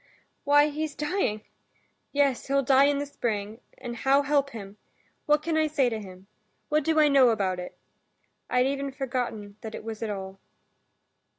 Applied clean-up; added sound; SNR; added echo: none; none; none; none.